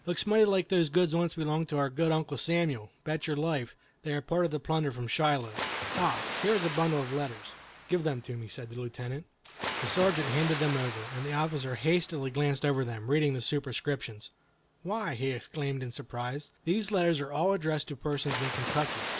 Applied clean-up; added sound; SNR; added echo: none; Water; 11 dB; none.